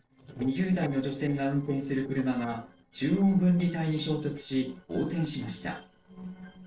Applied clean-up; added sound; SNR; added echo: neural separator model SepFormer DNS4.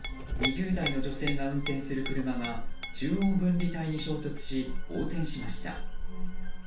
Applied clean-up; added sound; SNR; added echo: none; Chink, clink; -1 dB; reverberation time 0.3 s.